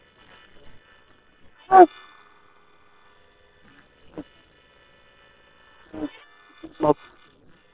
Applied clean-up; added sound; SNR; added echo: neural separator model SepFormer WHAM!.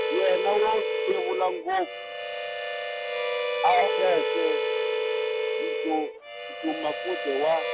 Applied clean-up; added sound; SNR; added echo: none; Harmonica; 0 dB; none.